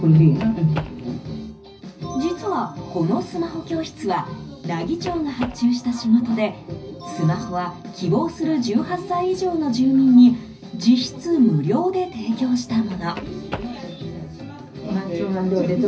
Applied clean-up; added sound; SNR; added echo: none; Run; 14 dB; reverberation time 0.4 s.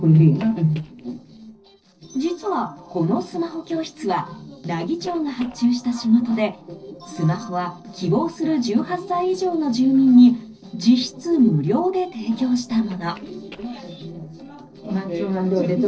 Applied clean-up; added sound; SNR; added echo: neural separator model SepFormer DNS4.